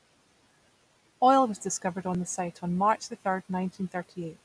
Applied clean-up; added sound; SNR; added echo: none; none; none; none.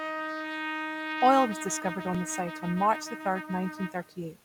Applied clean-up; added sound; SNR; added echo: none; Trumpet; 7 dB; none.